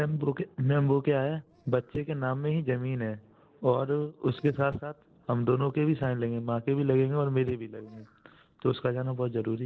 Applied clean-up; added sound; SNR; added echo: neural separator model SepFormer DNS4.